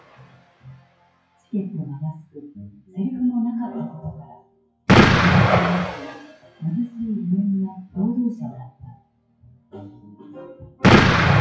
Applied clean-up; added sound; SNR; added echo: classical method WPE with log-MMSE.